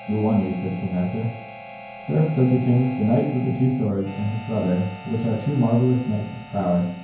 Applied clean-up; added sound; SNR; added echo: none; Harmonica; 17 dB; reverberation time 0.9 s.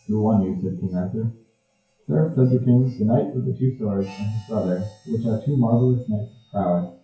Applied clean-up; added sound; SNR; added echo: classical method WPE with log-MMSE.